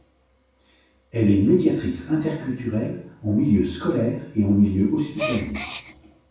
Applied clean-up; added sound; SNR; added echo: none; Gasp; 8 dB; reverberation time 0.6 s.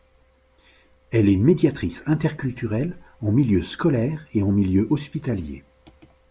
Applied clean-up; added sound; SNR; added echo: none; none; none; none.